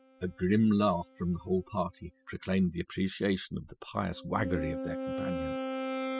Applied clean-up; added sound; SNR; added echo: classical method spectral subtraction.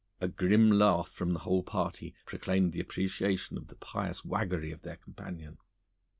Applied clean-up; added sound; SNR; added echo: none; none; none; none.